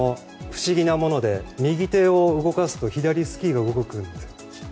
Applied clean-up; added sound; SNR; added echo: none; none; none; none.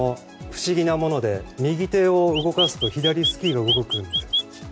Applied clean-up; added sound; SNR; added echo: none; Chirp, tweet; 3 dB; none.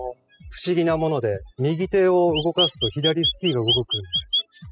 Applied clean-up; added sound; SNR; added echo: classical method spectral subtraction.